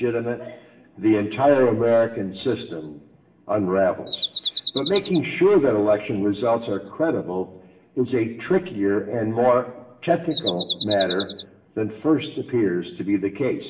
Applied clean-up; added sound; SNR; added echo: none; Bird vocalization, bird call, bird song; 7 dB; reverberation time 0.8 s.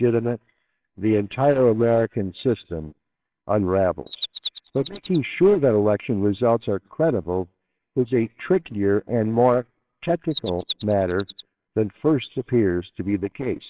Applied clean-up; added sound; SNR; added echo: neural separator model SepFormer WHAMR!.